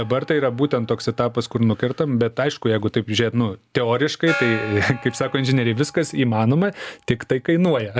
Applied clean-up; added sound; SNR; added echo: none; Gong; 16 dB; none.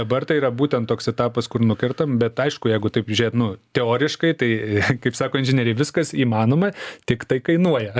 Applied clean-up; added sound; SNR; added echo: none; none; none; none.